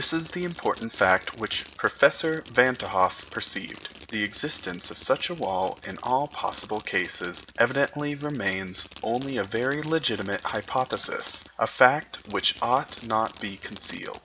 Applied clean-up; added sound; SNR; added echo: none; Fireworks; 16 dB; none.